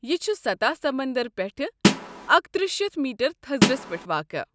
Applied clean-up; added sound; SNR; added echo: none; Snare drum; -4 dB; none.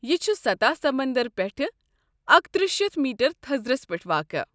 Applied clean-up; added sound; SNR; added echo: none; none; none; none.